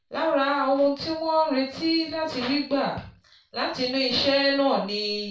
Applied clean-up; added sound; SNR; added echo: none; none; none; reverberation time 0.3 s.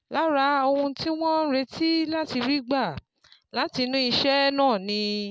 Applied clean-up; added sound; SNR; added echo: none; none; none; none.